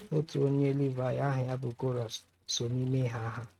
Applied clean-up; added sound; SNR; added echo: neural mask model RNNoise.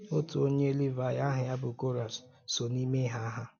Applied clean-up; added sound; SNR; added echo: none; none; none; none.